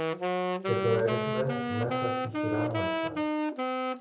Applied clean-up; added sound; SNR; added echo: none; Wind instrument, woodwind instrument; -3 dB; reverberation time 0.6 s.